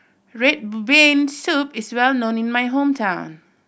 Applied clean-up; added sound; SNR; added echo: none; none; none; none.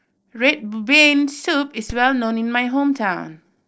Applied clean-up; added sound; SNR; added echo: neural separator model SepFormer DNS4.